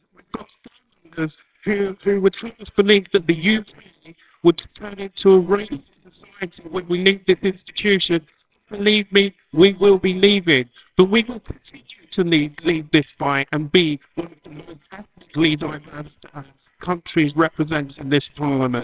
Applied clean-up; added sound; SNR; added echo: neural separator model SepFormer WHAMR!.